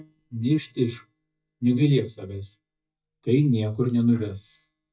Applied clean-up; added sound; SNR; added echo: neural mask model DeepFilterNet 3.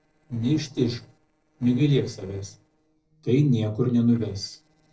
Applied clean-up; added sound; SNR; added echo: neural separator model SepFormer DNS4.